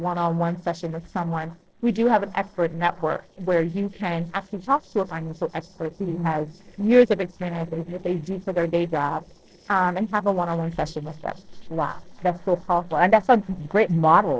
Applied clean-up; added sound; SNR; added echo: neural separator model SepFormer DNS4.